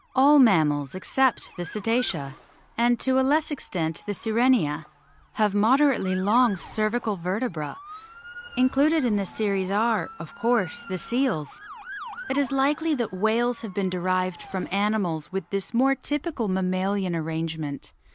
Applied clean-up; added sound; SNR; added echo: none; Motor vehicle (road) / Siren; 20 dB; none.